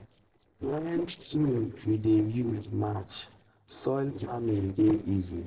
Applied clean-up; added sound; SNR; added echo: neural separator model SepFormer DNS4.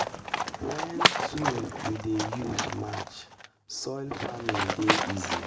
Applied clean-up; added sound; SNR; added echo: none; Livestock, farm animals, working animals; -3 dB; reverberation time 0.4 s.